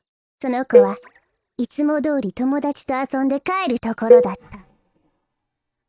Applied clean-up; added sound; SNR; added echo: neural mask model DeepFilterNet 3.